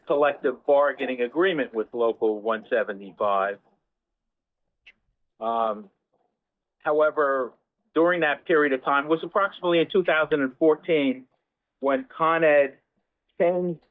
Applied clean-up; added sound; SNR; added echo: neural mask model DeepFilterNet 3.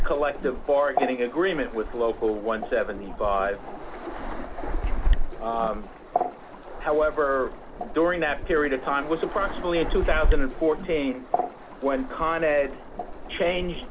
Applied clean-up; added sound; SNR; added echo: none; Waves, surf; 2 dB; none.